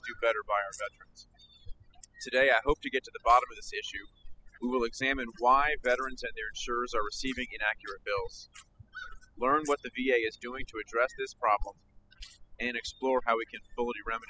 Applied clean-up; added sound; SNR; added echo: classical method spectral subtraction.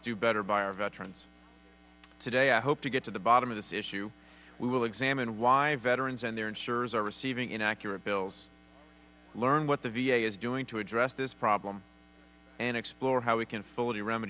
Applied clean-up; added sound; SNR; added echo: none; none; none; none.